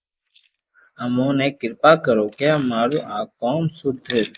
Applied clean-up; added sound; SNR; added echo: neural mask model Resemble Enhance denoiser.